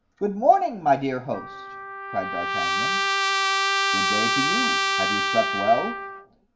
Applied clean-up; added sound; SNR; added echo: none; Trumpet; -1 dB; reverberation time 0.5 s.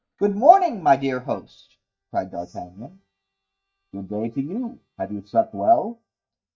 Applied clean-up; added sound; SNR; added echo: neural mask model DeepFilterNet 3.